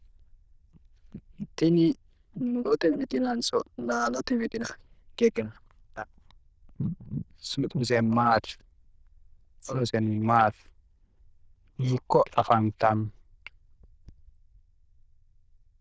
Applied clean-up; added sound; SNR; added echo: neural diffusion model UNIVERSE++.